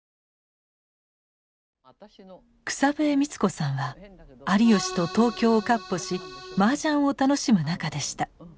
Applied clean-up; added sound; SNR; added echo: none; Accordion; 12 dB; none.